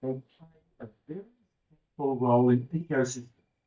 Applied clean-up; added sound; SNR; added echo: neural mask model DeepFilterNet 3.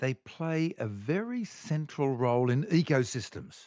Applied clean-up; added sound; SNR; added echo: none; none; none; none.